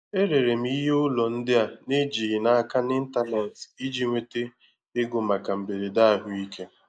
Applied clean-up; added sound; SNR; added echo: neural mask model Resemble Enhance denoiser.